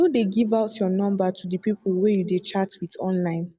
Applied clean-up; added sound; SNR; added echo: none; none; none; none.